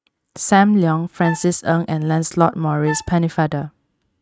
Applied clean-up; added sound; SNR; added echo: neural mask model RNNoise.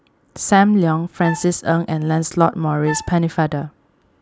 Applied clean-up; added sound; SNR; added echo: none; Wind instrument, woodwind instrument; 13 dB; none.